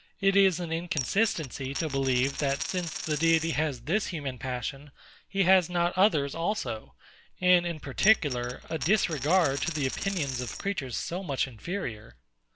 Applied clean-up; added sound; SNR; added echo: none; Coin (dropping); 8 dB; none.